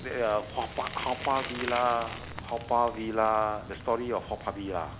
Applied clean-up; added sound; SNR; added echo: none; Bicycle; 11 dB; none.